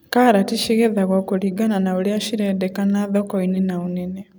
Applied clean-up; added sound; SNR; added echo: none; none; none; none.